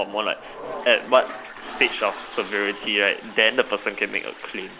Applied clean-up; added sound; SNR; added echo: none; Toilet flush; 14 dB; none.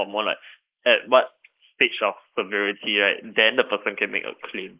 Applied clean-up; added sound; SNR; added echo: neural mask model Resemble Enhance denoiser.